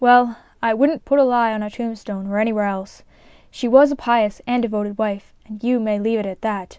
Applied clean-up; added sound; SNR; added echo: none; none; none; none.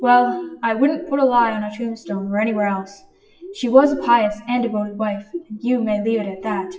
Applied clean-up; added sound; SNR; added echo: classical method WPE with log-MMSE.